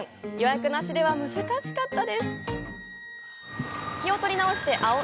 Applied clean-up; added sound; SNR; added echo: none; Wind instrument, woodwind instrument; 17 dB; none.